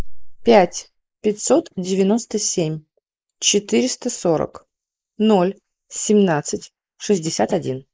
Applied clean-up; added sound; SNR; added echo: neural mask model Resemble Enhance denoiser.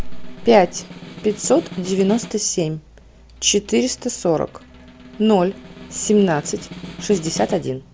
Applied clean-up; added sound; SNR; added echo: none; Snare drum; 17 dB; none.